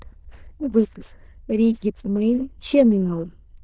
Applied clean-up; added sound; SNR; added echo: neural diffusion model UNIVERSE++.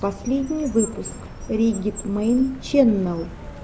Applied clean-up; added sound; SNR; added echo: none; Car; 13 dB; none.